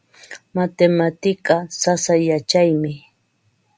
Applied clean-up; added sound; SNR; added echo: none; none; none; none.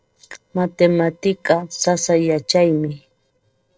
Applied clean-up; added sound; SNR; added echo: neural separator model SepFormer DNS4.